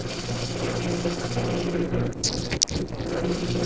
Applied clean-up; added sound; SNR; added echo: neural separator model SepFormer DNS4.